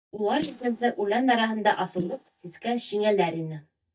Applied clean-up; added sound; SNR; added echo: neural mask model DeepFilterNet 3.